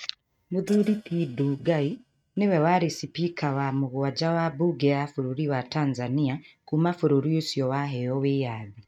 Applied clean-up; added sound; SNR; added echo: neural mask model RNNoise.